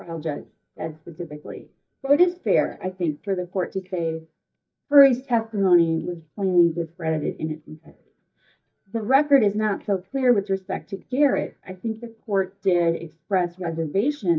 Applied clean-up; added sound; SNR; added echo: neural mask model DeepFilterNet 3.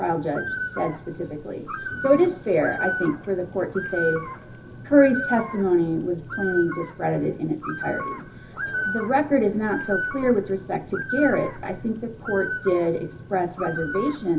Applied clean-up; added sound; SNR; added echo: none; Bird; 9 dB; reverberation time 0.4 s.